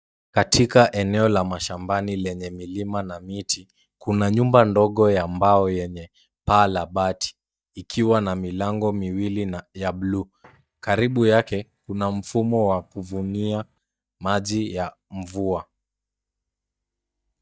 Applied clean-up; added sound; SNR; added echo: neural mask model DeepFilterNet 3.